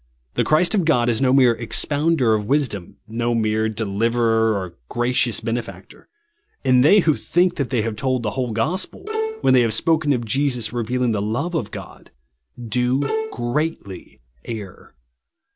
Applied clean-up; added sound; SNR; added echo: none; Bowed string instrument; 7 dB; none.